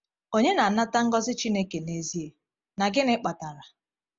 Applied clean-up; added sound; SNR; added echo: none; none; none; none.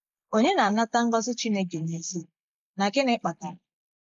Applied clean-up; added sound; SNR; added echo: neural mask model Resemble Enhance denoiser.